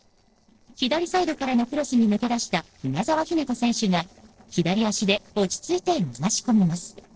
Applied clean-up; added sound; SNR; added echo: neural separator model SepFormer DNS4.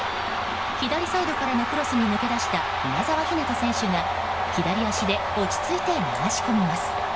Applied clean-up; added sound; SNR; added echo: none; Clock; 15 dB; reverberation time 0.3 s.